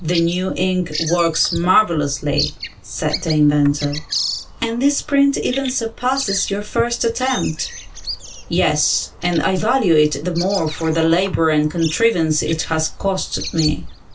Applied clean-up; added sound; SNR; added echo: none; Bird vocalization, bird call, bird song; 11 dB; reverberation time 0.2 s.